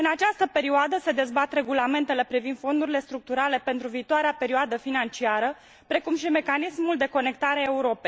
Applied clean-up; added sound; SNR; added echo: none; none; none; none.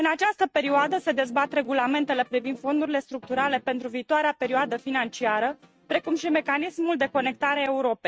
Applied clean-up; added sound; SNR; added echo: neural mask model RNNoise.